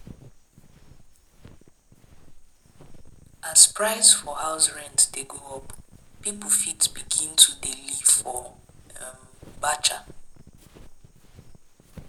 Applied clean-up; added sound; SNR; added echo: none; Walk, footsteps; 20 dB; none.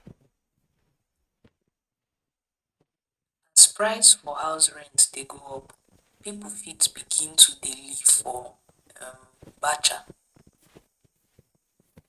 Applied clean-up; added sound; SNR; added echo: neural mask model RNNoise.